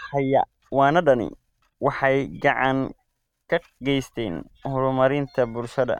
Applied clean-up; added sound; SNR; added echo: neural mask model RNNoise.